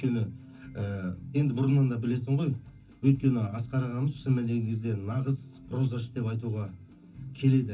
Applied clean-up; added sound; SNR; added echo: none; none; none; reverberation time 0.3 s.